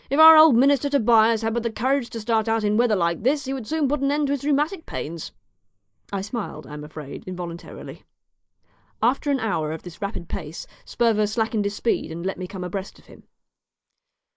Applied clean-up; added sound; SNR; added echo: neural mask model Resemble Enhance denoiser.